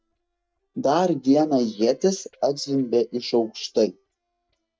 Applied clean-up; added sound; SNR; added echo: neural mask model DeepFilterNet 3.